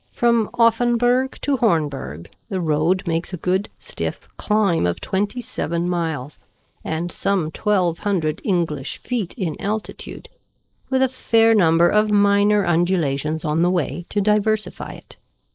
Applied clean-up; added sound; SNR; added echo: neural mask model Resemble Enhance denoiser.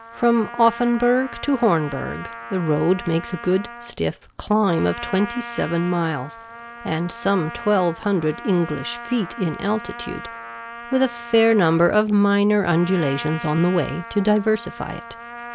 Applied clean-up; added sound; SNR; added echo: none; Trumpet; 14 dB; none.